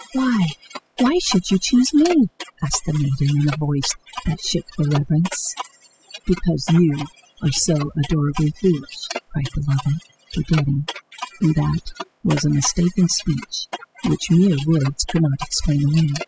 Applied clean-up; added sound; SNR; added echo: classical method spectral subtraction.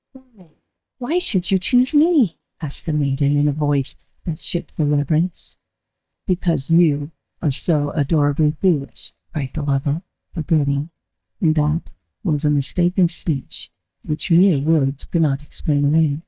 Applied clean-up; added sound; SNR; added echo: neural mask model DeepFilterNet 3.